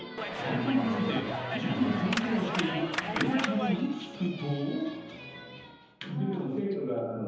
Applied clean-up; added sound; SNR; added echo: none; Clapping; 3 dB; reverberation time 0.9 s.